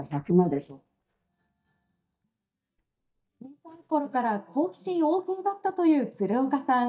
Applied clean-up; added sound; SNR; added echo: neural mask model DeepFilterNet 3.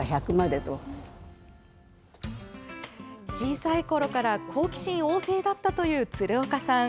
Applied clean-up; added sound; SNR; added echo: none; none; none; none.